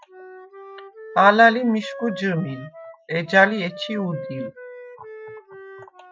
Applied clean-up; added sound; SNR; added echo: classical method Wiener filter.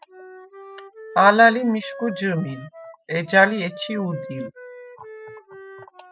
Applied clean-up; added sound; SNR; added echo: classical method spectral subtraction.